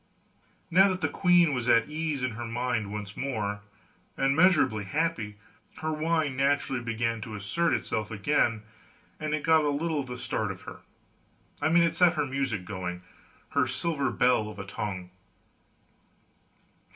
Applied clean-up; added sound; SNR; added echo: none; none; none; reverberation time 0.2 s.